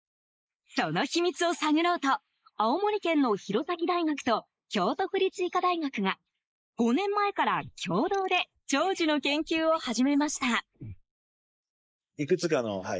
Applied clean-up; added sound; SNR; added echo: neural mask model Resemble Enhance denoiser.